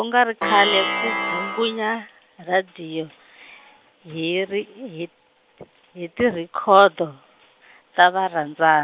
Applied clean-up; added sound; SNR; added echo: none; Plucked string instrument; 2 dB; none.